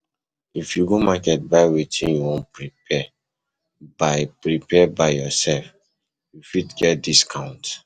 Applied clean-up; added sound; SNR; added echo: none; none; none; none.